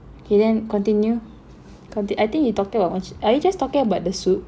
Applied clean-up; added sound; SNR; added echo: none; none; none; none.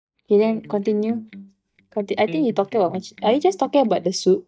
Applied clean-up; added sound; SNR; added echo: neural mask model DeepFilterNet 3.